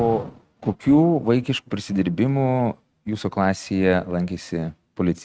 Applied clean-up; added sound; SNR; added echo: neural mask model RNNoise.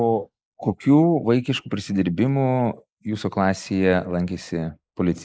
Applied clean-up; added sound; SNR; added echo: neural mask model Resemble Enhance denoiser.